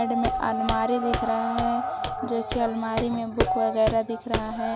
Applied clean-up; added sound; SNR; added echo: none; Walk, footsteps; 8 dB; none.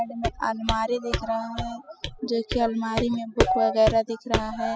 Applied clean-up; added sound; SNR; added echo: classical method spectral subtraction.